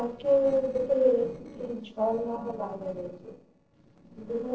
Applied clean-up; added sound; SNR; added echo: neural separator model SepFormer DNS4.